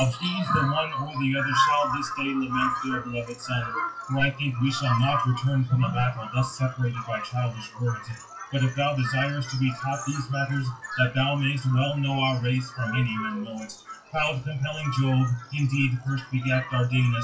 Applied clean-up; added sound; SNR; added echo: classical method WPE with log-MMSE.